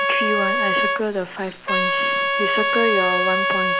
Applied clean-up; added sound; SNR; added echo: none; Trumpet; -5 dB; none.